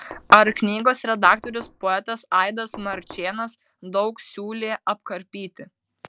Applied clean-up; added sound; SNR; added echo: none; Knock; 20 dB; none.